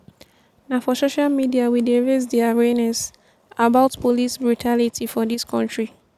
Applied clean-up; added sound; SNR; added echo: none; none; none; none.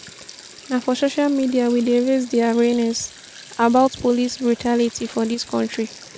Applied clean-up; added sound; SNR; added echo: none; Sink (filling or washing); 19 dB; none.